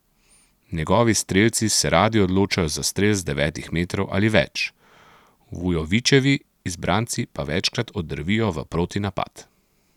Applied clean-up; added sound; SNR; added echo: none; none; none; none.